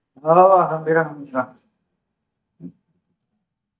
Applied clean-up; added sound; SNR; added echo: neural mask model DeepFilterNet 3.